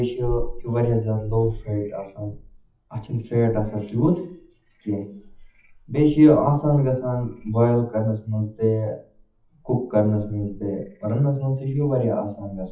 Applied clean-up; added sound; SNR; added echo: classical method WPE with log-MMSE.